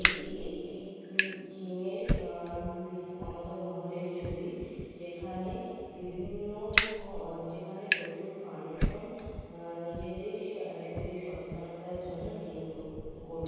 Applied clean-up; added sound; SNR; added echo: none; Fire; -3 dB; reverberation time 2.2 s.